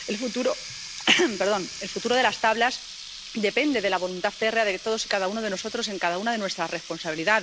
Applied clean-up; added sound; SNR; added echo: none; Water tap, faucet; 13 dB; none.